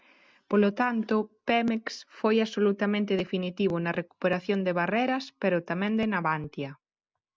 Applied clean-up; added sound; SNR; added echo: none; none; none; none.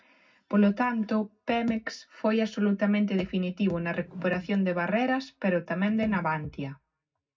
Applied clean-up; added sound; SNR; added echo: none; Whoosh, swoosh, swish; 19 dB; reverberation time 0.4 s.